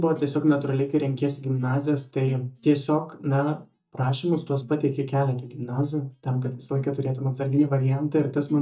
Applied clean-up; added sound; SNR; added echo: neural mask model DeepFilterNet 3.